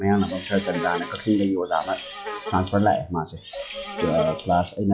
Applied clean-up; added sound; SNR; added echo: classical method log-MMSE.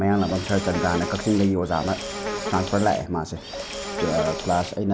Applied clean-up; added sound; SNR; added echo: none; Insect; 7 dB; none.